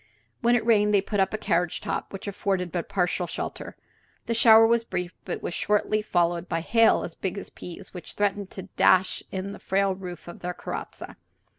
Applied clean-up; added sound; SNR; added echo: none; none; none; none.